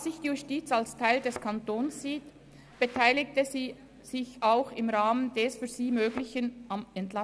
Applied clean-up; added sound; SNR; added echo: none; Thump, thud; 17 dB; none.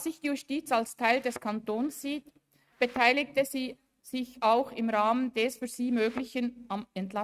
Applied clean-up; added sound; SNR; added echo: neural mask model RNNoise.